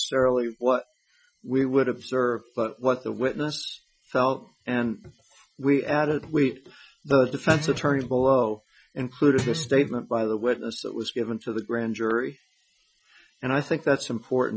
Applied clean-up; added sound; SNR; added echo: classical method Wiener filter.